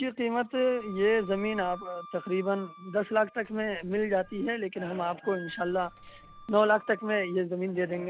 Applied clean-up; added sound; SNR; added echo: none; Coin (dropping) + Wind instrument, woodwind instrument; 19 dB; none.